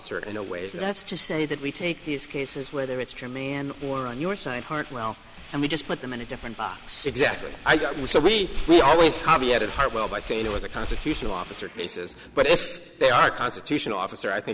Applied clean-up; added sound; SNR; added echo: none; Crumpling, crinkling; 13 dB; none.